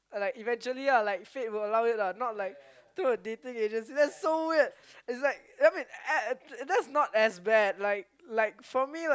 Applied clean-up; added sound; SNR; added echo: none; none; none; none.